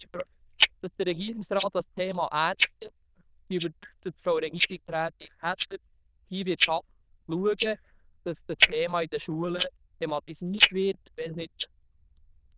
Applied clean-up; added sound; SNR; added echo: neural diffusion model UNIVERSE++.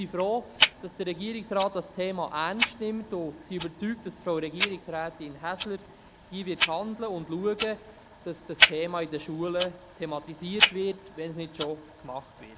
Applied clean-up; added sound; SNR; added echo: none; Tick-tock; 0 dB; none.